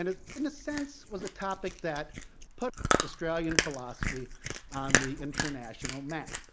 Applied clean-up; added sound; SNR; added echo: none; Chewing, mastication; -2 dB; none.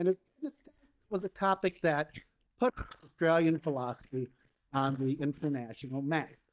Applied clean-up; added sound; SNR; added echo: neural mask model DeepFilterNet 3.